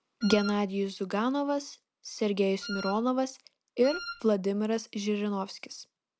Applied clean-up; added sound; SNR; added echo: none; Wind instrument, woodwind instrument; 11 dB; none.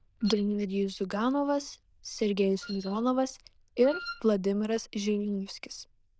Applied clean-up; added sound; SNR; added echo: neural diffusion model UNIVERSE++.